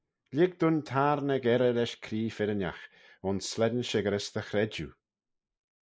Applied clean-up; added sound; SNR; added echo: neural mask model Resemble Enhance denoiser.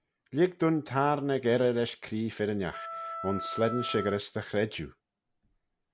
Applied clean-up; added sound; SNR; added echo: none; Wind instrument, woodwind instrument; 9 dB; none.